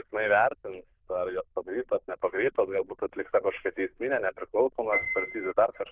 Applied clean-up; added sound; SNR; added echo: neural diffusion model UNIVERSE++.